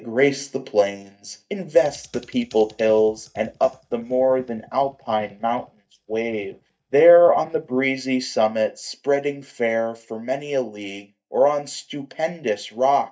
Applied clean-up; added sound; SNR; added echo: neural mask model DeepFilterNet 3.